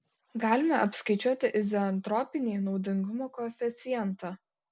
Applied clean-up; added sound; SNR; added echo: none; none; none; none.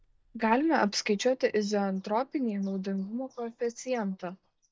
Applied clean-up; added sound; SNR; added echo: neural mask model DeepFilterNet 3.